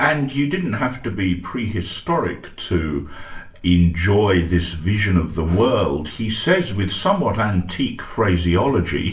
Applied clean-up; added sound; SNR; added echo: none; none; none; reverberation time 0.4 s.